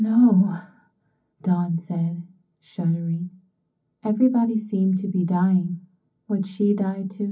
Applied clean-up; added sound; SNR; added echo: none; none; none; reverberation time 0.4 s.